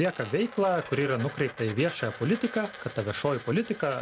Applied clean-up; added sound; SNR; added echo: none; Coin (dropping); 15 dB; none.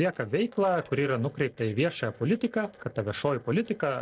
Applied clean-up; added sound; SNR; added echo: neural separator model SepFormer DNS4.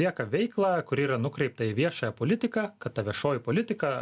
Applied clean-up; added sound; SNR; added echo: none; none; none; none.